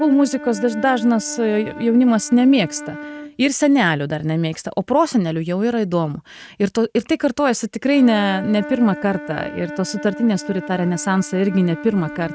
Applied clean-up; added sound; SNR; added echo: neural mask model RNNoise.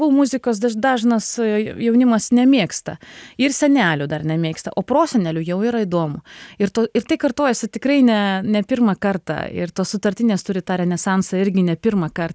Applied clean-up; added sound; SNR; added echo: none; none; none; none.